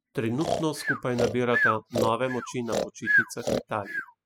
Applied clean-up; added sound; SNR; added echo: classical method spectral subtraction.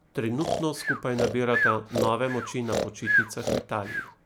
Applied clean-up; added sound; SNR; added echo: none; Breathing; 0 dB; none.